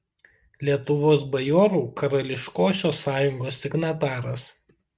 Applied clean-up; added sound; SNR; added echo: none; none; none; none.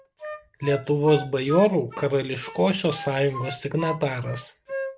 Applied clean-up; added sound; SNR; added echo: none; Wind instrument, woodwind instrument; 13 dB; none.